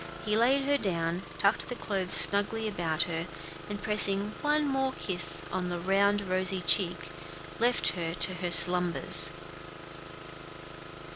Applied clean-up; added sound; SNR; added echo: none; Engine starting; 14 dB; none.